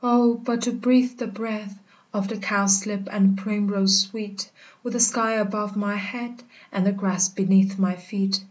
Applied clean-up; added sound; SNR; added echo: none; none; none; none.